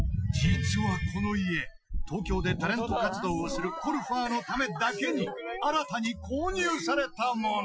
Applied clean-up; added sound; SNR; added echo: classical method Wiener filter.